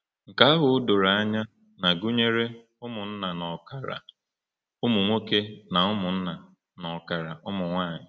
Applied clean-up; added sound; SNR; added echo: none; none; none; none.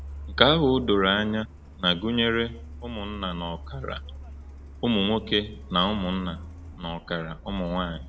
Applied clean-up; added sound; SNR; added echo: none; Truck; 13 dB; none.